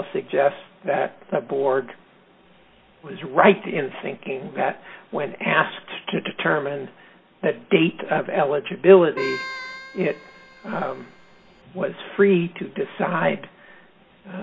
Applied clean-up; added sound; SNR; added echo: none; Keyboard (musical); 13 dB; reverberation time 0.3 s.